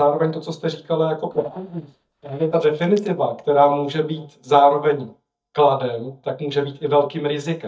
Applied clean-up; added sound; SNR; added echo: neural mask model DeepFilterNet 3.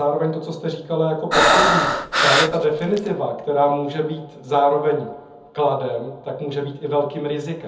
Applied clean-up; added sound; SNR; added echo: none; Breathing; -4 dB; reverberation time 0.6 s.